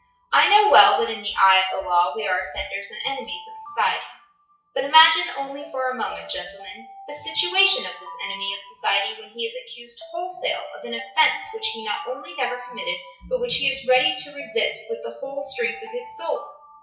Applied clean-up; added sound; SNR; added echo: classical method WPE with log-MMSE.